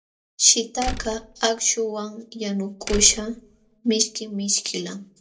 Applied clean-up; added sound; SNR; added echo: none; Slam; 9 dB; reverberation time 0.2 s.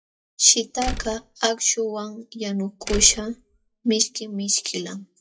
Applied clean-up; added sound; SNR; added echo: classical method WPE with log-MMSE.